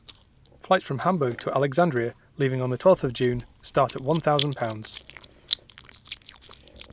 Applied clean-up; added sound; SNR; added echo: none; Chewing, mastication; 15 dB; none.